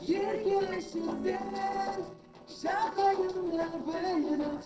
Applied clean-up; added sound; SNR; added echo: neural separator model SepFormer DNS4.